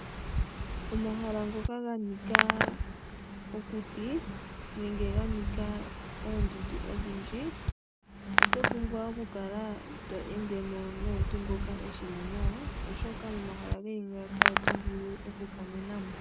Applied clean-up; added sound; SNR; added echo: none; Hands; -5 dB; none.